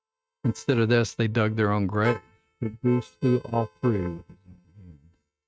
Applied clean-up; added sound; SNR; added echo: neural mask model RNNoise.